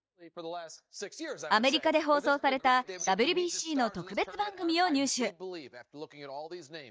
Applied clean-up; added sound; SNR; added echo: neural mask model DeepFilterNet 3.